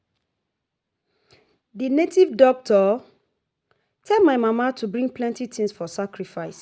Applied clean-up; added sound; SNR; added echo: none; none; none; none.